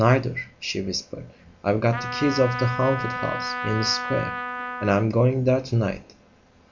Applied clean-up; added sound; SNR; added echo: none; Trumpet; 7 dB; none.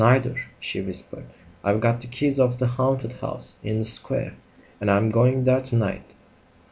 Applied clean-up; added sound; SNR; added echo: none; none; none; none.